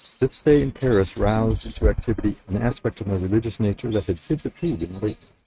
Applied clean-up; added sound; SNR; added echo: neural mask model RNNoise.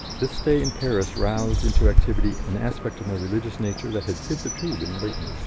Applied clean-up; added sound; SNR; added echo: none; Bird; -2 dB; none.